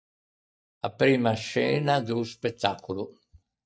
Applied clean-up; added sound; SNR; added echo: neural mask model DeepFilterNet 3.